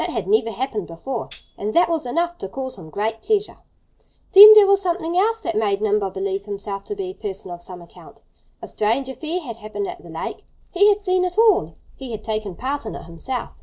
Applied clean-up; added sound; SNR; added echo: neural separator model SepFormer DNS4.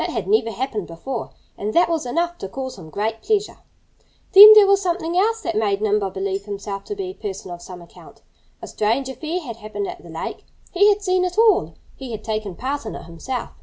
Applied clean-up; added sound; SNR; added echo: none; none; none; none.